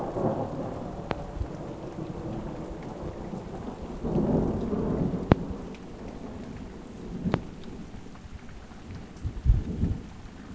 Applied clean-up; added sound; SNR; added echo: none; Thunder / Rain; -1 dB; none.